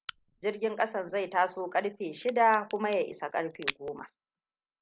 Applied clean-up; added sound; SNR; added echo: none; Crack; 15 dB; none.